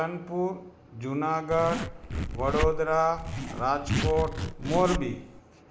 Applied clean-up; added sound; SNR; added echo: none; Zipper (clothing); 3 dB; none.